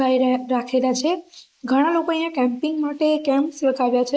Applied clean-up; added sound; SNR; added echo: neural mask model Resemble Enhance denoiser.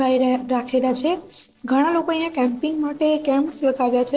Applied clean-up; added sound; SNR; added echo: neural separator model SepFormer DNS4.